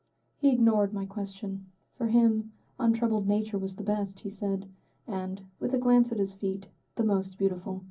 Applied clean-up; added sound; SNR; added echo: none; none; none; reverberation time 0.4 s.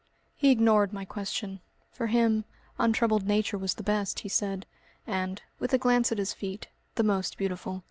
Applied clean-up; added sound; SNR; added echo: none; none; none; none.